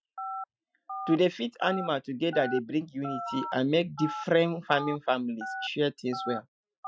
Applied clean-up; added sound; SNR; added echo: classical method Wiener filter.